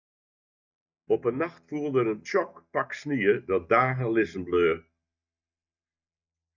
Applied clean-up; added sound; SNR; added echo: neural mask model DeepFilterNet 3.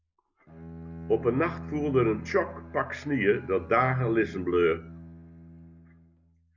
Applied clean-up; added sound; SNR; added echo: none; Bowed string instrument; 14 dB; none.